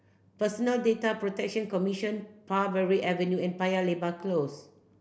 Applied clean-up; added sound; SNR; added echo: none; none; none; none.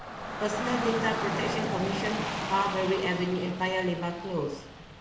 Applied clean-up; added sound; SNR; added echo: none; Rain / Dog; 3 dB; reverberation time 0.9 s.